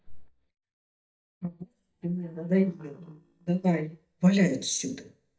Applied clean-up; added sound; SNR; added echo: neural mask model DeepFilterNet 3.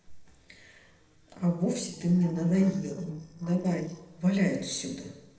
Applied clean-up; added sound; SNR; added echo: neural separator model SepFormer DNS4.